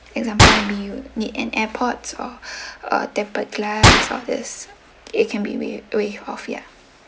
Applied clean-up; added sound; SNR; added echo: none; Gunshot, gunfire; -5 dB; none.